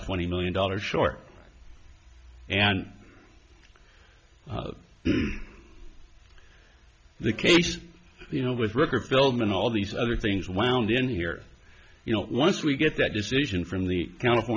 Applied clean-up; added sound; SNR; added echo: none; none; none; none.